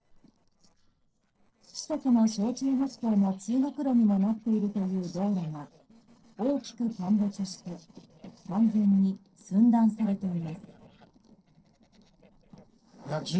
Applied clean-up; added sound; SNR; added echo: neural separator model SepFormer DNS4.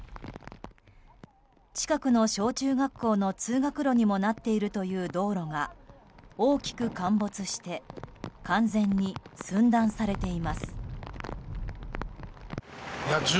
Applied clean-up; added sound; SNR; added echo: none; none; none; none.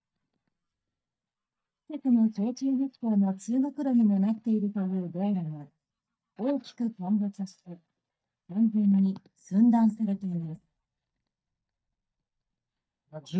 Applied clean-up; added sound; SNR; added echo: neural mask model DeepFilterNet 3.